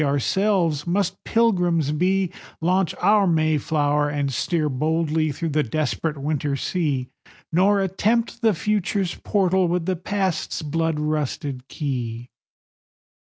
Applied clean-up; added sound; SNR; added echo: none; none; none; none.